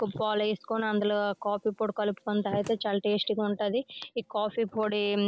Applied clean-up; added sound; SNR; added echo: none; Slam; 20 dB; none.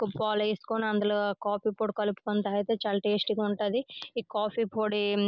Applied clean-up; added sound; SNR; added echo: none; none; none; none.